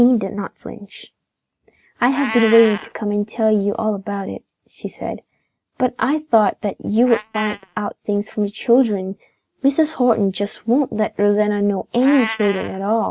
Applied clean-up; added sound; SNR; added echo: neural mask model RNNoise.